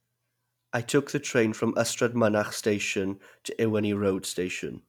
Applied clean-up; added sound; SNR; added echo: none; none; none; none.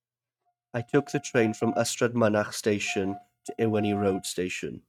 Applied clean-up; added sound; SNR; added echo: neural mask model RNNoise.